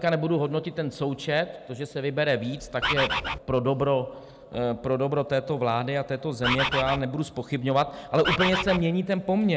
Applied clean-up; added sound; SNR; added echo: none; Bird; 1 dB; none.